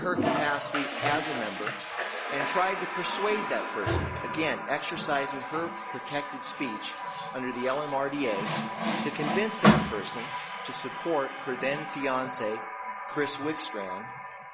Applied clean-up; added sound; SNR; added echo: none; Water tap, faucet; -1 dB; none.